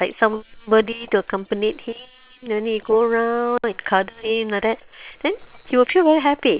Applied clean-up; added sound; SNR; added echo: neural separator model SepFormer WHAM!.